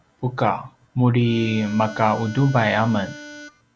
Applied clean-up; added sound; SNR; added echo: none; Harmonica; 16 dB; none.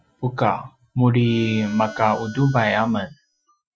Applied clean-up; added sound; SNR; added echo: classical method Wiener filter.